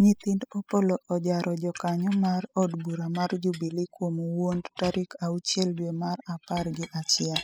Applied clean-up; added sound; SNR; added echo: classical method spectral subtraction.